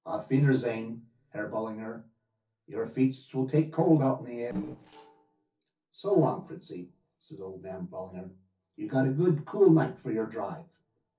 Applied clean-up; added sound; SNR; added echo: neural separator model SepFormer DNS4.